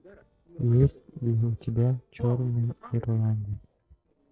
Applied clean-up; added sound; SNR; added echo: neural separator model SepFormer DNS4.